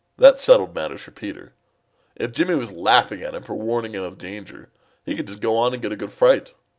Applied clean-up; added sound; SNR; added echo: none; none; none; none.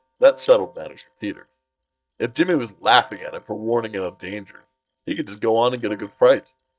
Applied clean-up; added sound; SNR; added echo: neural mask model DeepFilterNet 3.